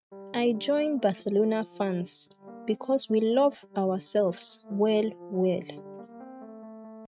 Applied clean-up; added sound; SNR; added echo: neural mask model RNNoise.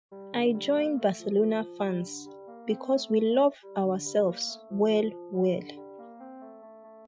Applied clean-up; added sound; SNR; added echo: classical method Wiener filter.